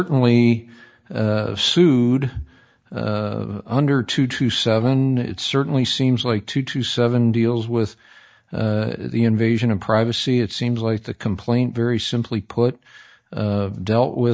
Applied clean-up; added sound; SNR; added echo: neural mask model DeepFilterNet 3.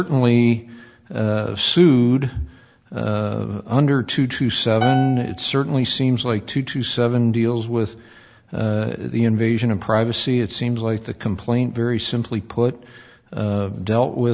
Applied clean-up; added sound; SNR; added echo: none; Piano; 8 dB; none.